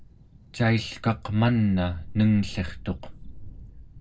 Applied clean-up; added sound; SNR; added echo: none; Thunder; 14 dB; reverberation time 0.3 s.